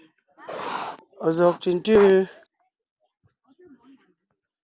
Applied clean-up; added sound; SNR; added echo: none; Writing; 10 dB; none.